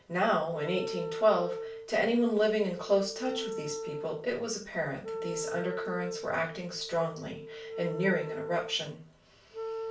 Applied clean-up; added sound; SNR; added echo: none; Wind instrument, woodwind instrument; 8 dB; reverberation time 0.3 s.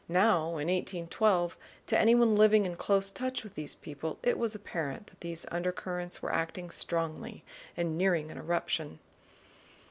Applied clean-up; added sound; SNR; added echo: none; none; none; none.